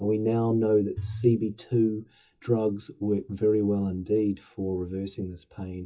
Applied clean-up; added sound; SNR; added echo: classical method WPE with log-MMSE.